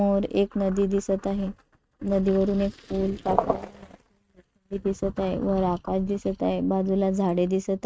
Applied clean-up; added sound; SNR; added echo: neural mask model RNNoise.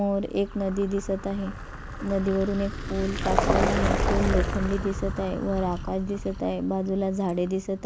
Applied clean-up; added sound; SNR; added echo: none; Vehicle; 2 dB; none.